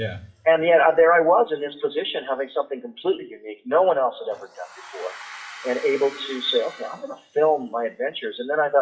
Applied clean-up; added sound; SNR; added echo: classical method WPE with log-MMSE.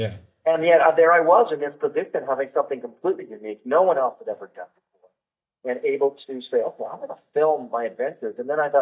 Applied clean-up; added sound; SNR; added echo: neural mask model DeepFilterNet 3.